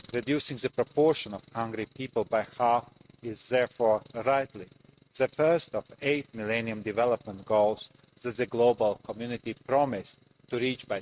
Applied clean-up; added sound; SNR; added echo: neural mask model RNNoise.